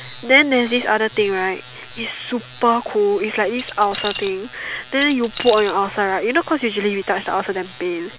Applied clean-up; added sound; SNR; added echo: none; Keys jangling; 13 dB; none.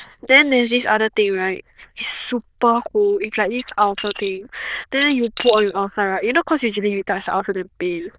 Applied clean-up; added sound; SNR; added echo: neural diffusion model UNIVERSE++.